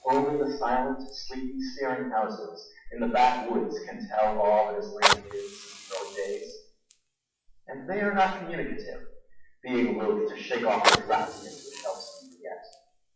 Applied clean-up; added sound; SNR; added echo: classical method WPE with log-MMSE.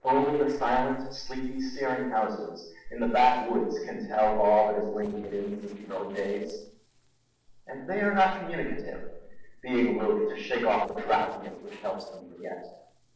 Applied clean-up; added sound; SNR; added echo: neural separator model SepFormer DNS4.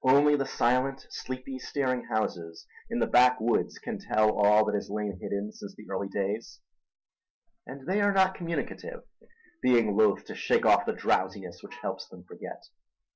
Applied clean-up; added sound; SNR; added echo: none; none; none; none.